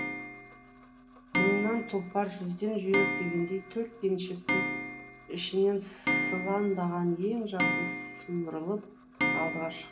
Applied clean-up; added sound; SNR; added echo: none; Clock; 2 dB; reverberation time 0.8 s.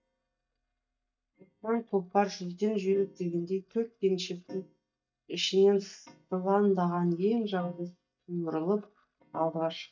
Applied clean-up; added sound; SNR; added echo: neural mask model DeepFilterNet 3.